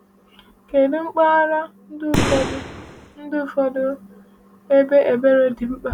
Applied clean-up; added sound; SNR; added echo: none; Boom; 3 dB; none.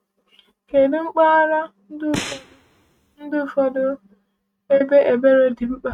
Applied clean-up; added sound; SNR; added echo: neural mask model RNNoise.